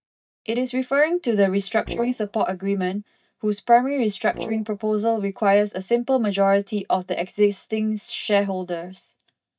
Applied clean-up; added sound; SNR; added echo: neural mask model DeepFilterNet 3.